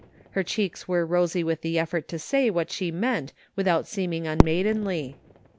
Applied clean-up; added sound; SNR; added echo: none; Fireworks; 5 dB; none.